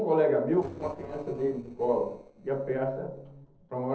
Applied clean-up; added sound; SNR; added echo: neural separator model SepFormer DNS4.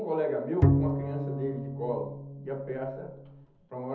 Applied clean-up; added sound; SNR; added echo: none; Bowed string instrument; -4 dB; reverberation time 0.8 s.